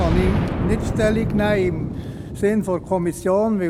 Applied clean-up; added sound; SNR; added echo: none; Boom; 3 dB; none.